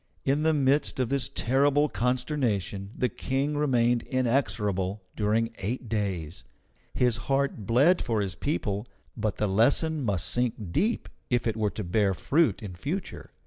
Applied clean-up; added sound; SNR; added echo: none; none; none; none.